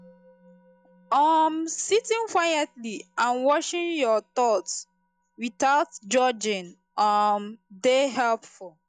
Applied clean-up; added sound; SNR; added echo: classical method log-MMSE.